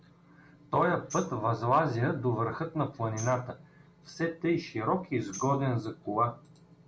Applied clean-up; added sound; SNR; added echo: none; Tambourine; 20 dB; none.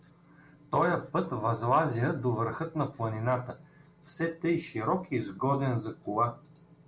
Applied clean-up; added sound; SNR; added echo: none; none; none; none.